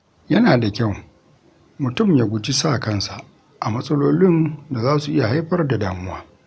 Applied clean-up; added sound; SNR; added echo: none; none; none; none.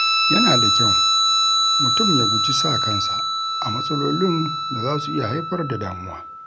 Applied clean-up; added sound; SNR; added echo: none; Guitar; -5 dB; none.